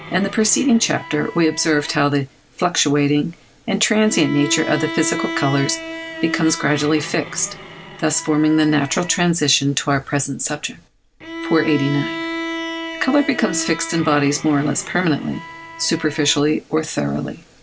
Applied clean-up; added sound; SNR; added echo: none; Bowed string instrument; 11 dB; none.